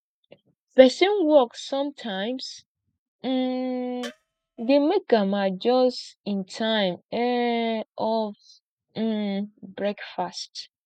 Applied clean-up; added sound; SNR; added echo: neural mask model RNNoise.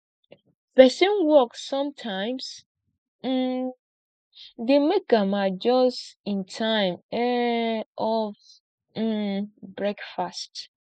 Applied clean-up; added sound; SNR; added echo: neural mask model Resemble Enhance denoiser.